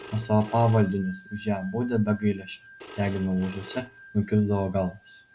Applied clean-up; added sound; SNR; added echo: none; Telephone; 15 dB; none.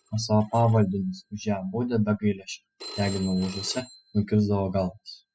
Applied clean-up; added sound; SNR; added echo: classical method spectral subtraction.